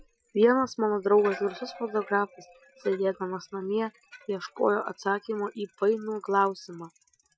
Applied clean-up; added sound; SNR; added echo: classical method Wiener filter.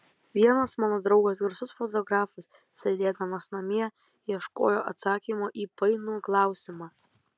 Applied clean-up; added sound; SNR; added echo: none; none; none; none.